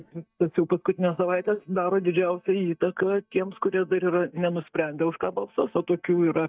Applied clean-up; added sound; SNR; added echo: neural mask model DeepFilterNet 3.